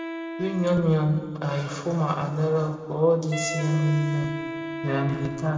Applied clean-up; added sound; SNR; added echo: none; Wind instrument, woodwind instrument; 10 dB; reverberation time 2.2 s.